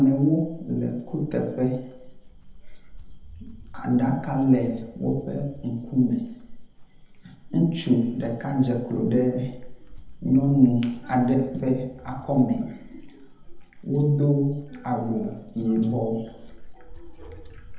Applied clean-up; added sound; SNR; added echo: none; Walk, footsteps; 16 dB; reverberation time 0.8 s.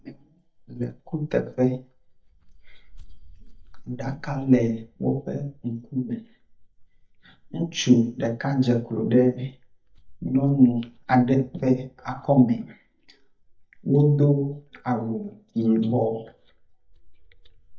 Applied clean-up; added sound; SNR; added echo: neural mask model DeepFilterNet 3.